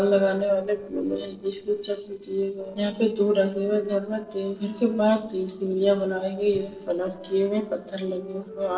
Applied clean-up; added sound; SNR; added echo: neural separator model SepFormer DNS4.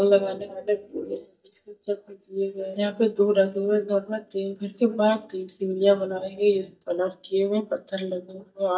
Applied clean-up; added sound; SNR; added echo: neural mask model DeepFilterNet 3.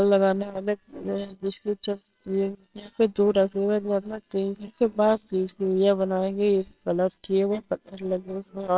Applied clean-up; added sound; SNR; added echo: neural separator model SepFormer WHAMR!.